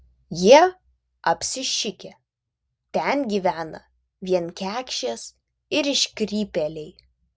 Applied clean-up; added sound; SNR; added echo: none; none; none; none.